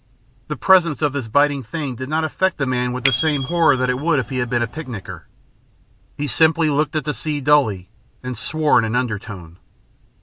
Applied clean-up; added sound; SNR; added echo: none; Bicycle bell; 9 dB; none.